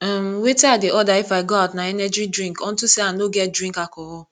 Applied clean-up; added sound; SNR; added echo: none; none; none; none.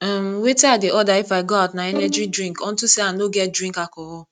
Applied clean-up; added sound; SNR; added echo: neural mask model RNNoise.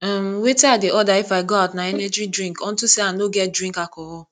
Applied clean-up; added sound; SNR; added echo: neural mask model DeepFilterNet 3.